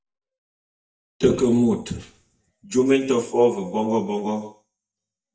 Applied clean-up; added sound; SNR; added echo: neural mask model DeepFilterNet 3.